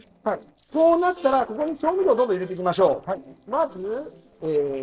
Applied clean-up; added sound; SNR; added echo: neural separator model SepFormer DNS4.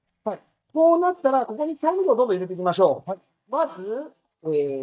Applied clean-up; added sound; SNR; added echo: neural mask model DeepFilterNet 3.